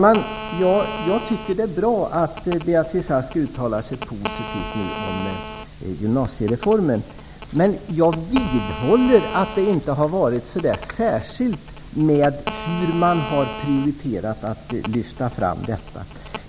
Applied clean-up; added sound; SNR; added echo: none; Telephone; 12 dB; none.